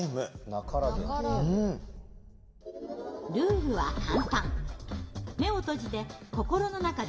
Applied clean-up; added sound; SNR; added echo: none; Boom; 8 dB; reverberation time 1.4 s.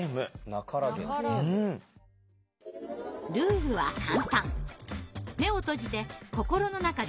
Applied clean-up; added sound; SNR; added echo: none; none; none; none.